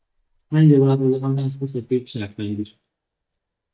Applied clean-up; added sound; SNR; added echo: neural mask model DeepFilterNet 3.